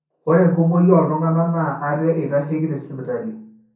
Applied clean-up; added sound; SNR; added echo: none; none; none; reverberation time 0.6 s.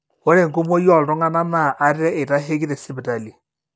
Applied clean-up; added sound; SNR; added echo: none; none; none; none.